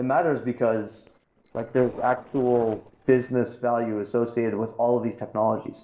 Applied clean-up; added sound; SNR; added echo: neural separator model SepFormer DNS4.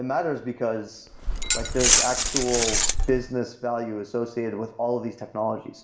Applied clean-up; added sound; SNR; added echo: none; Glass; -5 dB; reverberation time 2.0 s.